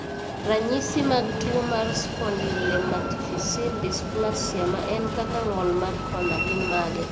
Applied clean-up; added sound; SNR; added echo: none; Train; 1 dB; none.